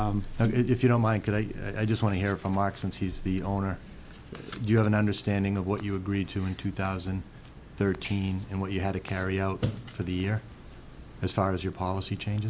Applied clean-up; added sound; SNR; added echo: none; none; none; none.